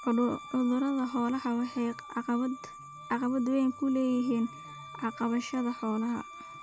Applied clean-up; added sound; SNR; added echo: none; Wind instrument, woodwind instrument; 16 dB; none.